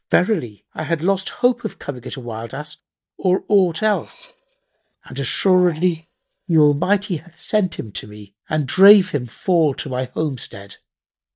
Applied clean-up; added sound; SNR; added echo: neural mask model DeepFilterNet 3.